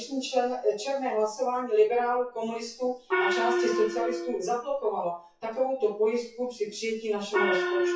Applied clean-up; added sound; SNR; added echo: classical method WPE with log-MMSE.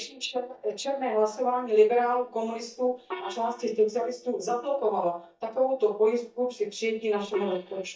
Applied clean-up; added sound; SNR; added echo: neural mask model DeepFilterNet 3.